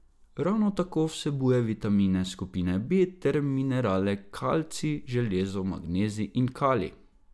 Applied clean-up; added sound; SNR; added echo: none; none; none; none.